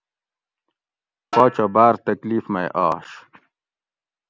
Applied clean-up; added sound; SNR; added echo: none; Snare drum; 14 dB; none.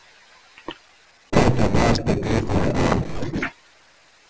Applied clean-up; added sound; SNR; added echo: neural separator model SepFormer DNS4.